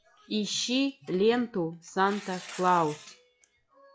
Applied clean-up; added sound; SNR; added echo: classical method log-MMSE.